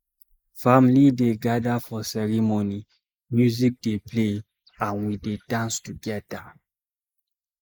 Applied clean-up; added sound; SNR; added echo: neural mask model Resemble Enhance denoiser.